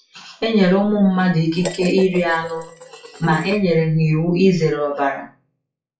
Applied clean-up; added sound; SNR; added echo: classical method WPE with log-MMSE.